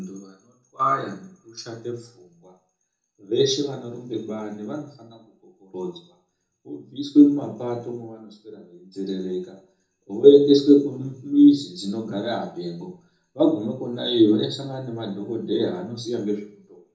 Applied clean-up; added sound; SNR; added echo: none; none; none; reverberation time 1.0 s.